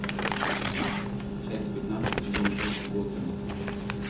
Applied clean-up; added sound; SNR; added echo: none; Crumpling, crinkling / Tearing; 0 dB; reverberation time 0.5 s.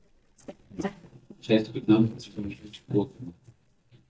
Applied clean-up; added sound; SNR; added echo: neural mask model DeepFilterNet 3.